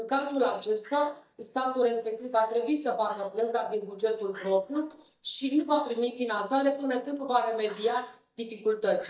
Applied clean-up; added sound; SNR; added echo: neural mask model DeepFilterNet 3.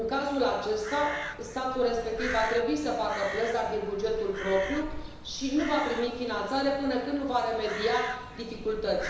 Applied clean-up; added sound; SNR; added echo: none; Crow; 10 dB; reverberation time 1.0 s.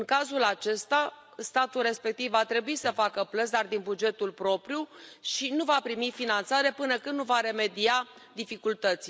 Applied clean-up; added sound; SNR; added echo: none; none; none; none.